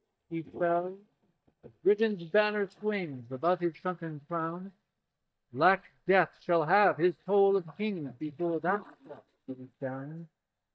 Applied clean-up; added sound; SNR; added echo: neural mask model DeepFilterNet 3.